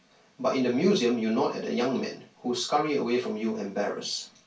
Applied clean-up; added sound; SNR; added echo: none; none; none; reverberation time 0.2 s.